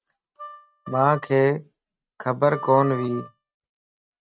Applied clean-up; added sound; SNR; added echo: neural mask model RNNoise.